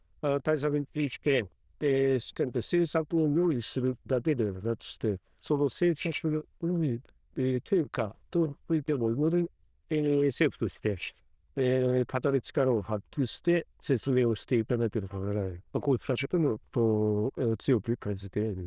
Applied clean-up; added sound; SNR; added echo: neural diffusion model UNIVERSE++.